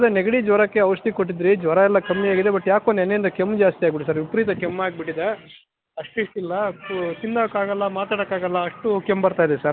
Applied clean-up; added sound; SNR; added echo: none; none; none; none.